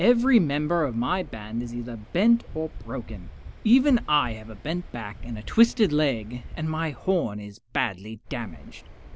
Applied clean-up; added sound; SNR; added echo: none; Waves, surf; 15 dB; none.